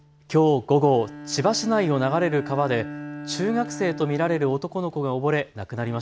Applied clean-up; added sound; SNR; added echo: none; Bowed string instrument; 14 dB; none.